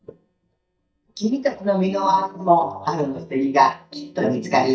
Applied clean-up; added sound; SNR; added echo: neural mask model DeepFilterNet 3.